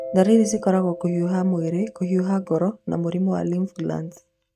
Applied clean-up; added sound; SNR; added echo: neural mask model RNNoise.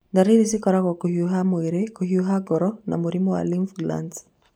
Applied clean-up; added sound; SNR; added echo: none; none; none; none.